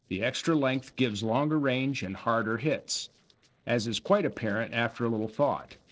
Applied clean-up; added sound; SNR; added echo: neural separator model SepFormer DNS4.